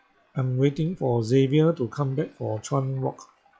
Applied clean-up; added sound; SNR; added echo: classical method log-MMSE.